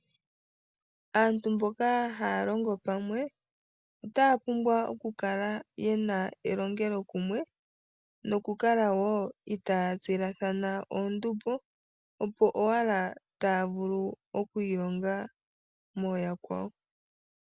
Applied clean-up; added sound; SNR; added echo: none; none; none; none.